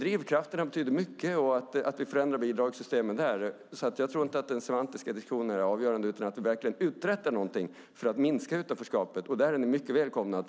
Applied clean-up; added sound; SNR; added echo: none; none; none; none.